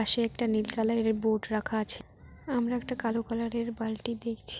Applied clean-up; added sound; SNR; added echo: none; Piano; 15 dB; none.